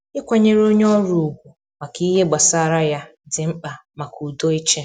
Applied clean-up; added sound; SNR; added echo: none; none; none; none.